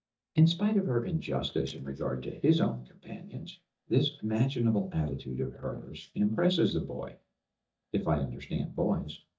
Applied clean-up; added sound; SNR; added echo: neural mask model DeepFilterNet 3.